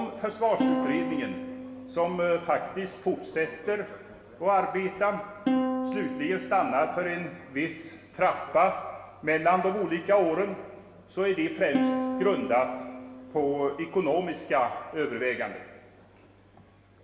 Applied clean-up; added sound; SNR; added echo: none; Plucked string instrument; 5 dB; reverberation time 1.1 s.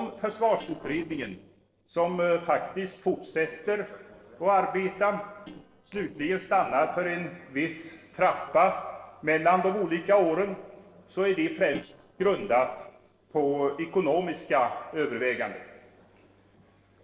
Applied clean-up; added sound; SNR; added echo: neural separator model SepFormer DNS4.